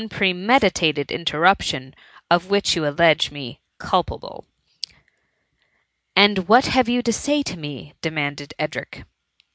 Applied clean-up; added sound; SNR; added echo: none; none; none; none.